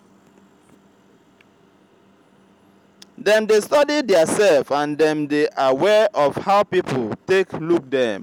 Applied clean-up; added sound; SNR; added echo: none; none; none; none.